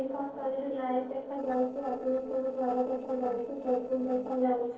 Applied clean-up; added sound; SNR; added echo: neural separator model SepFormer DNS4.